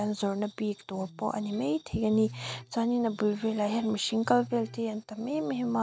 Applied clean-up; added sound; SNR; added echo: none; Electric guitar; 20 dB; none.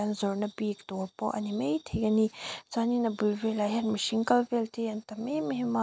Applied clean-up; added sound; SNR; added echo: none; none; none; none.